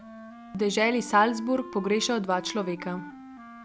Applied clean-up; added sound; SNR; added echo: none; Wind instrument, woodwind instrument; 16 dB; none.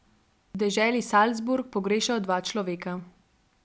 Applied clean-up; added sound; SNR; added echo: none; none; none; none.